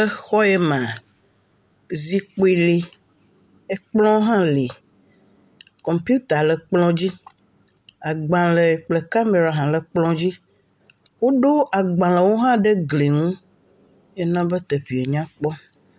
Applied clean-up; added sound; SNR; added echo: none; none; none; none.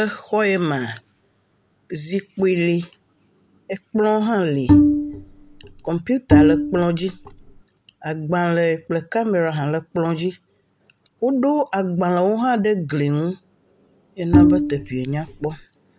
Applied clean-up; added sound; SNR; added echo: none; Bowed string instrument; -4 dB; none.